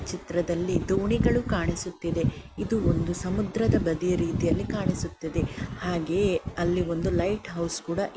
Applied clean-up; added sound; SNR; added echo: none; none; none; none.